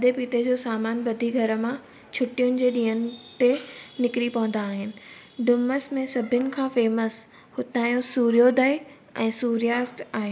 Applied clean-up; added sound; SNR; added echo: none; none; none; none.